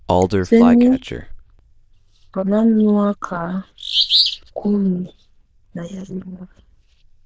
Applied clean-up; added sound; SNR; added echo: neural diffusion model UNIVERSE++.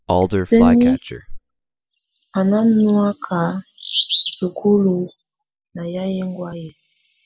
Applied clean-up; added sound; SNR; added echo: classical method spectral subtraction.